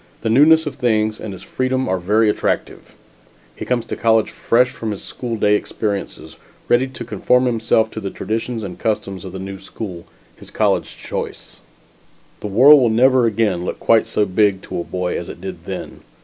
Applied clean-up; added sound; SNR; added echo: none; none; none; none.